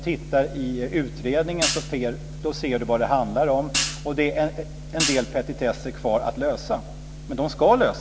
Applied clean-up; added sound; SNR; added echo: none; Hi-hat; 5 dB; none.